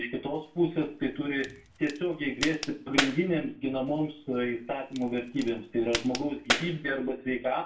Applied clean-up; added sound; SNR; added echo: none; Crack; 7 dB; reverberation time 0.3 s.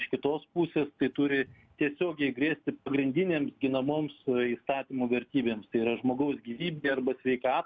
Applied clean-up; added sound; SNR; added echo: none; none; none; none.